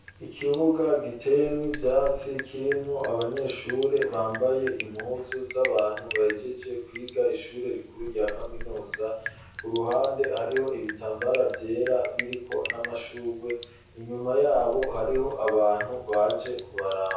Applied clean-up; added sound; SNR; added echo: none; Drip; 12 dB; reverberation time 0.6 s.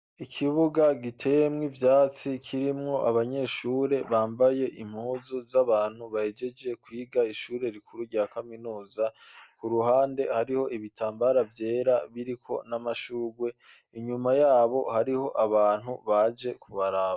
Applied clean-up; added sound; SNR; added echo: none; none; none; none.